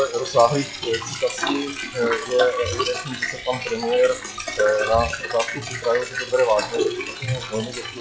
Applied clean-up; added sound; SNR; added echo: classical method log-MMSE.